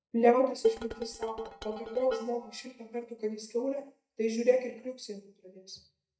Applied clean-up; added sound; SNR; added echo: neural mask model DeepFilterNet 3.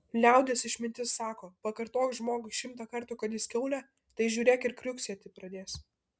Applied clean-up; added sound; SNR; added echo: none; none; none; none.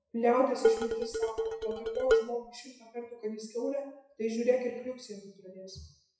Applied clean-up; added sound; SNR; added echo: classical method WPE with log-MMSE.